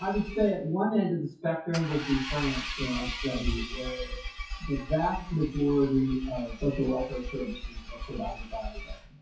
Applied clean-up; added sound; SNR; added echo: classical method WPE with log-MMSE.